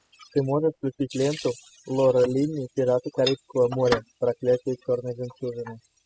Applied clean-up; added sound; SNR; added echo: classical method spectral subtraction.